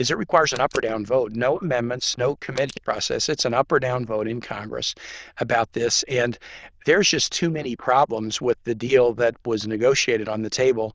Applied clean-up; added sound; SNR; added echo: neural diffusion model UNIVERSE++.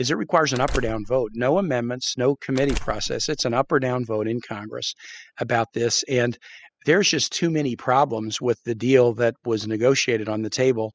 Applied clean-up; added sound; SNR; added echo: classical method spectral subtraction.